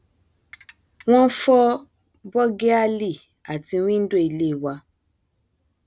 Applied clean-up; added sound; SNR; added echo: none; Ratchet, pawl; 20 dB; none.